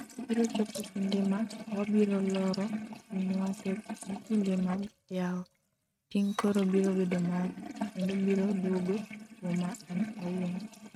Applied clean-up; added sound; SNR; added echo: neural mask model RNNoise.